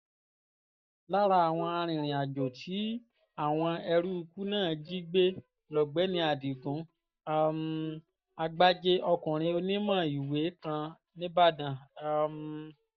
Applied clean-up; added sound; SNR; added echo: neural mask model DeepFilterNet 3.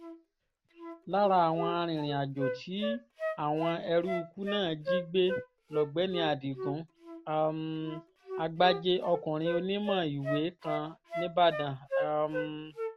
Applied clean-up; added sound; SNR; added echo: none; Wind instrument, woodwind instrument; 7 dB; none.